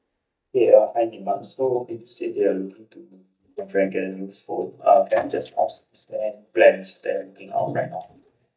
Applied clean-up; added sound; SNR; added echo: neural mask model DeepFilterNet 3.